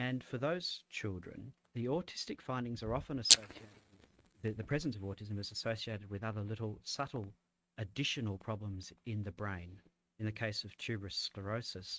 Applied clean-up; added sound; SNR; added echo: neural mask model RNNoise.